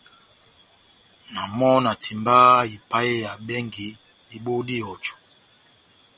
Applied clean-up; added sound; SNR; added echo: none; none; none; none.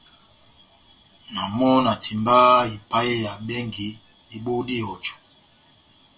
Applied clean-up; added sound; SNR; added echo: none; none; none; reverberation time 0.2 s.